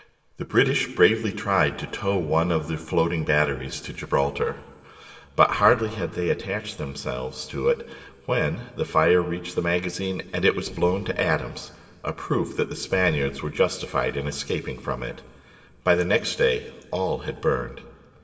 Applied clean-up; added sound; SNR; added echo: none; Explosion; 18 dB; reverberation time 2.7 s.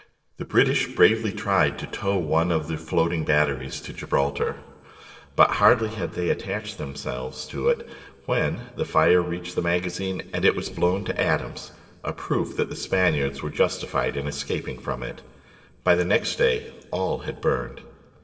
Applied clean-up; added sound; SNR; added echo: neural separator model SepFormer DNS4.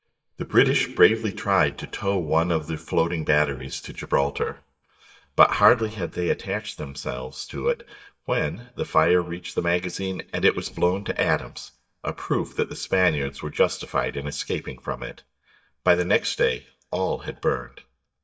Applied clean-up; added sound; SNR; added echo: neural mask model DeepFilterNet 3.